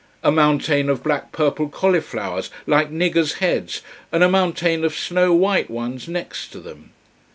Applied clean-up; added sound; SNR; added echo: none; none; none; none.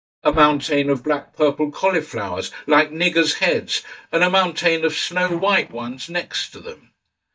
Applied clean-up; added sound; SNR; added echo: neural mask model DeepFilterNet 3.